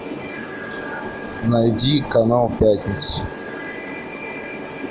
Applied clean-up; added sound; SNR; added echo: none; none; none; none.